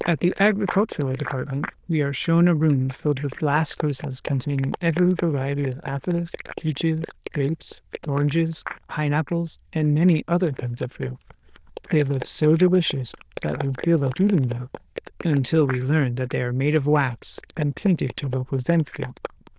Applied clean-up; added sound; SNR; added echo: neural diffusion model UNIVERSE++.